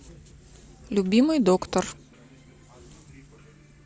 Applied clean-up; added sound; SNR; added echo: none; none; none; none.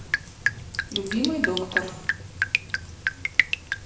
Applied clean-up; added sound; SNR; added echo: none; Drip; -5 dB; reverberation time 0.7 s.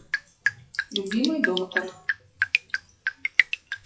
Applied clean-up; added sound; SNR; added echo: classical method WPE with log-MMSE.